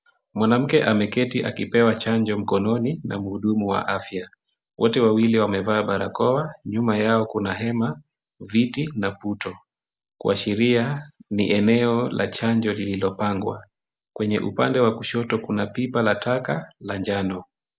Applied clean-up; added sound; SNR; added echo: none; none; none; none.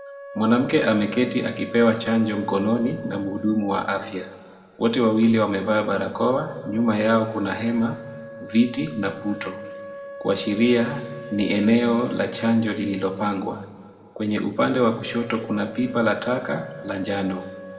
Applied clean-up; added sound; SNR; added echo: none; Wind instrument, woodwind instrument; 16 dB; reverberation time 1.5 s.